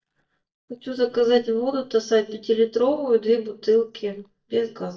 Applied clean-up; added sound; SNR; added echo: neural mask model DeepFilterNet 3.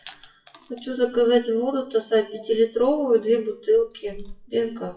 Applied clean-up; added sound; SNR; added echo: classical method WPE with log-MMSE.